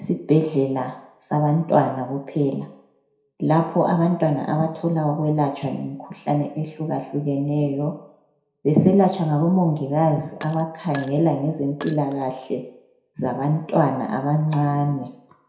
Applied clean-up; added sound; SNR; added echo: none; Glass; 19 dB; reverberation time 0.6 s.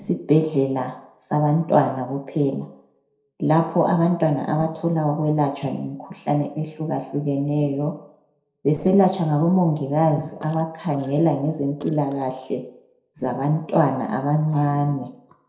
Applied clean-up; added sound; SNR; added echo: neural separator model SepFormer DNS4.